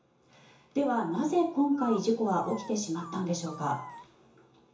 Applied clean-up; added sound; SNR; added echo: none; Dog; 15 dB; reverberation time 0.7 s.